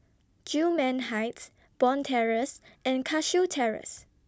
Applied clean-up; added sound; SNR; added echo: none; none; none; none.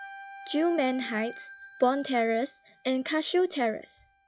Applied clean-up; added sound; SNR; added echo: classical method log-MMSE.